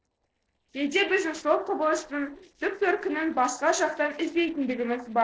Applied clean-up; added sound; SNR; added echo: neural separator model SepFormer DNS4.